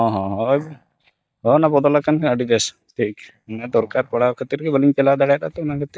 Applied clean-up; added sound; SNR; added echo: neural mask model DeepFilterNet 3.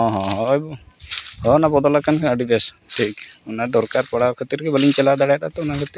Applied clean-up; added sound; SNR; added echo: none; none; none; none.